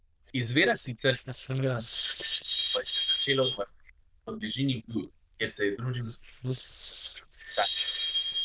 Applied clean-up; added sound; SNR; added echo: neural diffusion model UNIVERSE++.